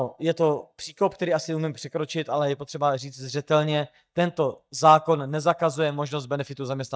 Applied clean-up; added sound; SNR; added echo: neural mask model DeepFilterNet 3.